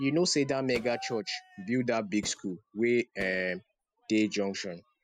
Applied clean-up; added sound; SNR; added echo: classical method spectral subtraction.